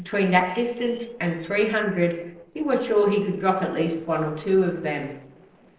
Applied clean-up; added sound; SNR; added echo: neural separator model SepFormer DNS4.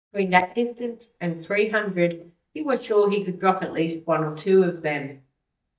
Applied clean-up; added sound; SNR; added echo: neural mask model DeepFilterNet 3.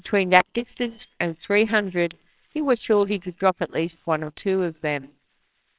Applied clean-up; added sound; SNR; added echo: neural separator model SepFormer WHAMR!.